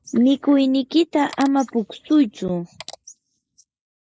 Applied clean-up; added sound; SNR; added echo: neural mask model Resemble Enhance denoiser.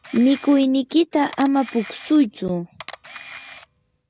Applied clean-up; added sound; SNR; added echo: none; Camera; 17 dB; none.